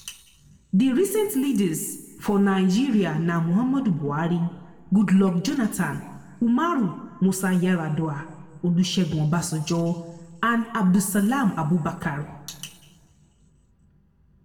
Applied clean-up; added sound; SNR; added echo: none; none; none; reverberation time 1.3 s.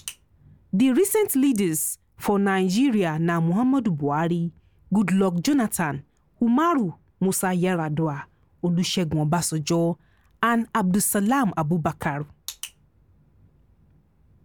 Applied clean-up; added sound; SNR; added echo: none; none; none; none.